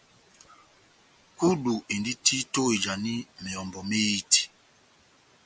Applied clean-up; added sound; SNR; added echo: none; none; none; none.